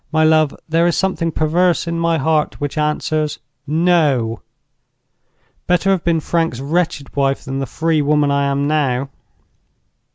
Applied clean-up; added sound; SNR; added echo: none; none; none; none.